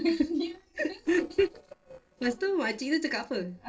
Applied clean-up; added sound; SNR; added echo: neural separator model SepFormer DNS4.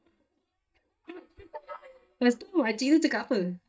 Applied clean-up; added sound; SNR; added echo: neural mask model DeepFilterNet 3.